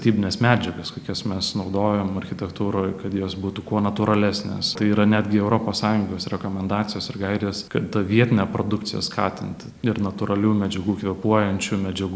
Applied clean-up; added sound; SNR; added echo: none; none; none; none.